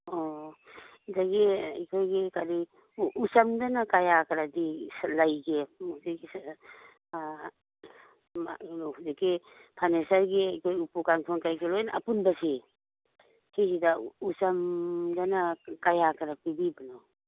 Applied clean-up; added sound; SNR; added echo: none; none; none; none.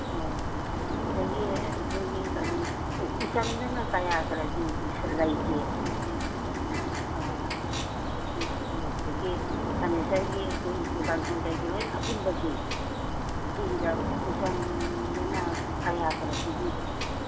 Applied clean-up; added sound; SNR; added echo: none; Bird; -4 dB; reverberation time 1.8 s.